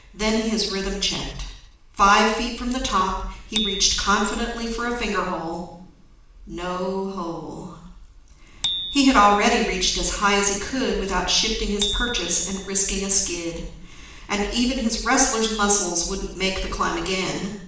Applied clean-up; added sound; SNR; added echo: none; Bicycle bell; 12 dB; reverberation time 0.7 s.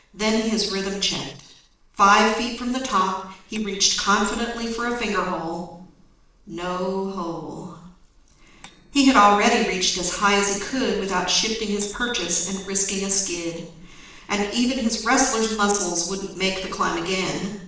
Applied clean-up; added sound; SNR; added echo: neural separator model SepFormer DNS4.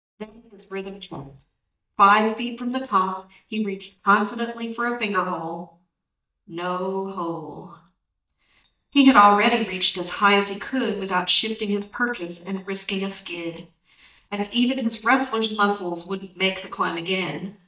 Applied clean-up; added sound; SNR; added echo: neural mask model DeepFilterNet 3.